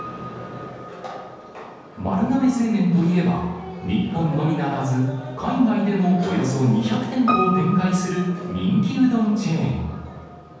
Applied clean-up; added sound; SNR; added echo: none; Piano; 13 dB; reverberation time 1.1 s.